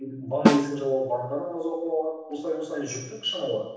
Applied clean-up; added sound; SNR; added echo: none; Snare drum; 0 dB; reverberation time 0.9 s.